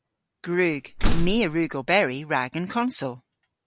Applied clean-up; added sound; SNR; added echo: none; Slam; -3 dB; none.